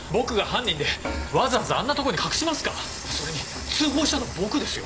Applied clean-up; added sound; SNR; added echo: none; Frying (food) / Dishes, pots, and pans; 9 dB; none.